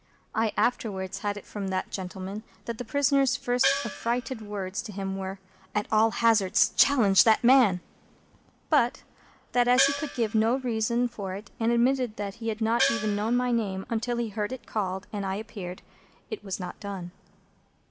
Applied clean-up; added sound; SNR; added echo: none; Gong; 4 dB; none.